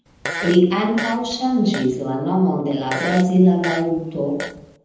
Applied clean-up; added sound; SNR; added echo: none; Fart; 11 dB; reverberation time 0.9 s.